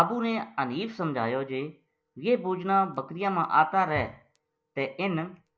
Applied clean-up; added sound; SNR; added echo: none; none; none; none.